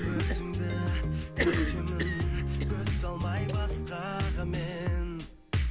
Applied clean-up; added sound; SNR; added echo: none; Cough; 9 dB; none.